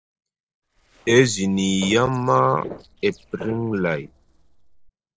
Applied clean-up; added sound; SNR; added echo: neural separator model SepFormer DNS4.